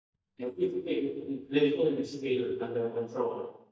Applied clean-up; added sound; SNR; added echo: neural mask model DeepFilterNet 3.